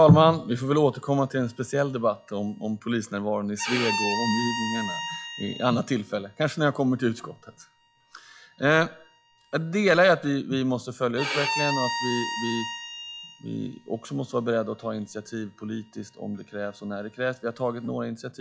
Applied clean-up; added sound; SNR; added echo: classical method log-MMSE.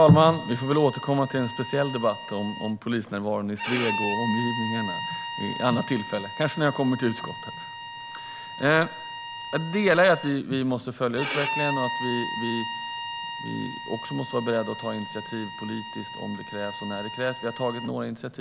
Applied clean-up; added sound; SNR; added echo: none; Bowed string instrument; 8 dB; none.